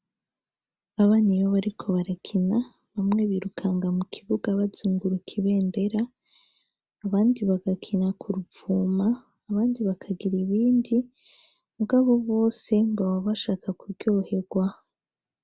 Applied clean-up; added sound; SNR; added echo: none; none; none; none.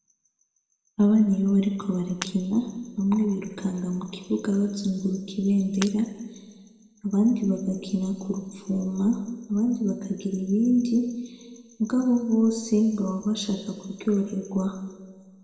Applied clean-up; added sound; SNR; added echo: none; Shatter; 18 dB; reverberation time 1.6 s.